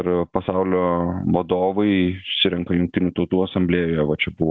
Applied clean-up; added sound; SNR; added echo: none; none; none; none.